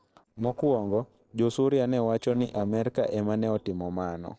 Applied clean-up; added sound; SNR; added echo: neural separator model SepFormer DNS4.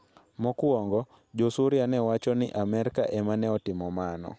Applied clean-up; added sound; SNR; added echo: none; none; none; none.